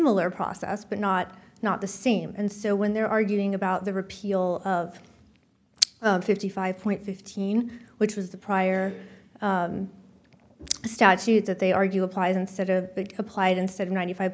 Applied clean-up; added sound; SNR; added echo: none; none; none; none.